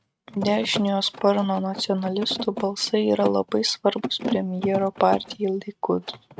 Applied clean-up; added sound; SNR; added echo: neural mask model RNNoise.